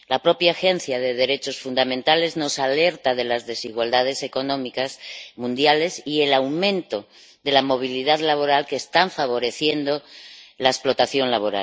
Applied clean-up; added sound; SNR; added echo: none; none; none; none.